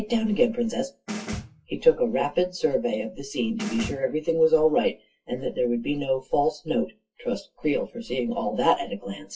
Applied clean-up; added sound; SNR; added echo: classical method WPE with log-MMSE.